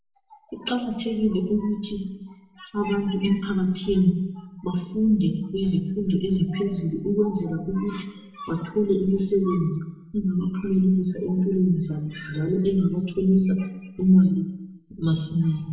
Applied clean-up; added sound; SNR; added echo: none; none; none; reverberation time 0.8 s.